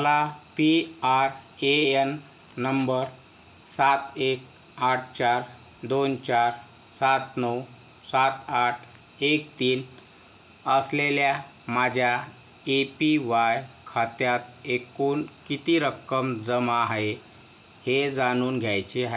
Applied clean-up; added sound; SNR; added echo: none; none; none; none.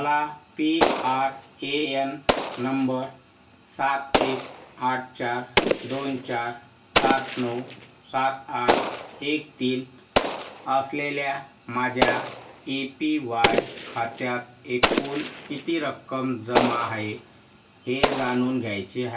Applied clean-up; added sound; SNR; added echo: none; Explosion; 1 dB; reverberation time 0.2 s.